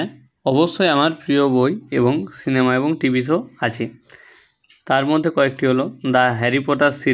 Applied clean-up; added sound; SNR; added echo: none; none; none; none.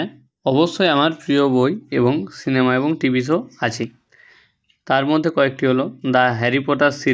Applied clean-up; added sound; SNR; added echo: neural mask model DeepFilterNet 3.